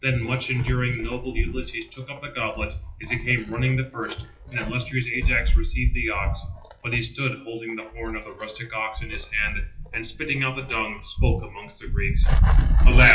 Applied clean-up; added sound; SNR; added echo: classical method WPE with log-MMSE.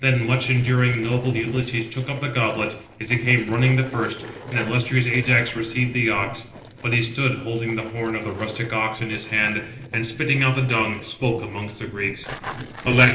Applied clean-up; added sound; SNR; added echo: neural separator model SepFormer DNS4.